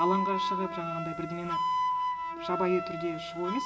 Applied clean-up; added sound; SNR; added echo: none; Wind instrument, woodwind instrument; -1 dB; reverberation time 1.8 s.